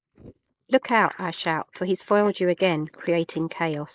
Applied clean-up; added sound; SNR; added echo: neural mask model Resemble Enhance denoiser.